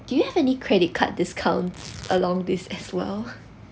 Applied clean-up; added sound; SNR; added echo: none; Tearing; 20 dB; none.